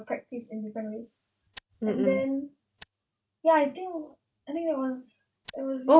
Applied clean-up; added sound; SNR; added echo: neural mask model RNNoise.